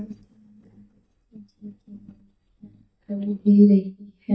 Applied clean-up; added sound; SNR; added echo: neural mask model DeepFilterNet 3.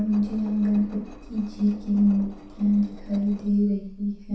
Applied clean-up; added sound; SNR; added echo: none; Engine; 17 dB; reverberation time 0.7 s.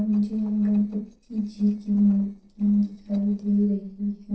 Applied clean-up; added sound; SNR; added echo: neural separator model SepFormer DNS4.